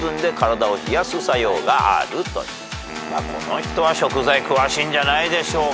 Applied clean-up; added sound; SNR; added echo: none; Wind instrument, woodwind instrument; 13 dB; none.